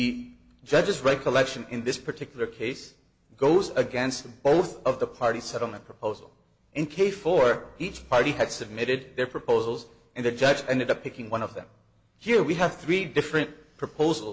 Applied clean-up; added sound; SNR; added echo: none; none; none; none.